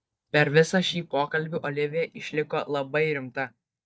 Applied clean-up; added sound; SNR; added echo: neural mask model DeepFilterNet 3.